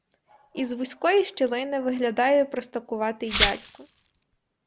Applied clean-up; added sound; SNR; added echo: none; Glass; -3 dB; none.